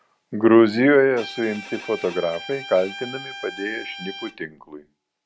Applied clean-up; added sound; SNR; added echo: none; Bowed string instrument; 15 dB; none.